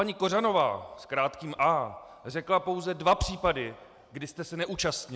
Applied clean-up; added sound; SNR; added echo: none; none; none; none.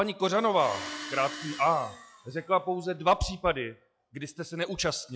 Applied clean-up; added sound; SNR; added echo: classical method log-MMSE.